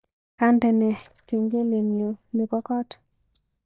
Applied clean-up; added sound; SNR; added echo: neural mask model DeepFilterNet 3.